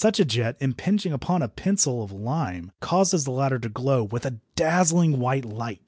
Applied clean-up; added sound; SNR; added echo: none; none; none; none.